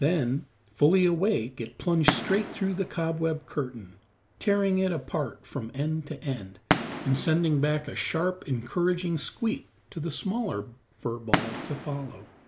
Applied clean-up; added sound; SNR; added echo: none; Fireworks; 9 dB; none.